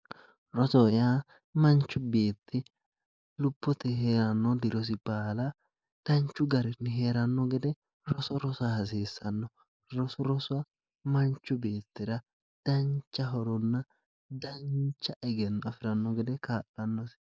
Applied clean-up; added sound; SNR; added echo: neural mask model Resemble Enhance denoiser.